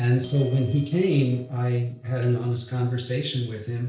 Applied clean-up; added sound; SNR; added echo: neural separator model SepFormer DNS4.